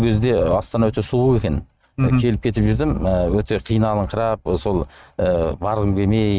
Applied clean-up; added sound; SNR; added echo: neural mask model RNNoise.